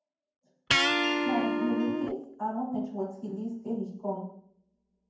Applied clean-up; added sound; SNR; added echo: none; Electric guitar; -5 dB; reverberation time 0.9 s.